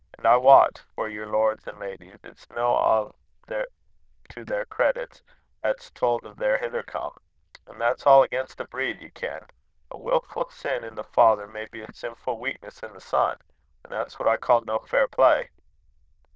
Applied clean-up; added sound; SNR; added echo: neural diffusion model UNIVERSE++.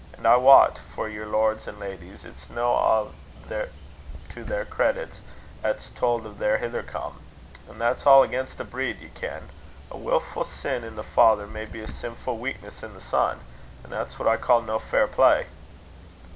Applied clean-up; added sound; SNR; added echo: none; Bird; 19 dB; none.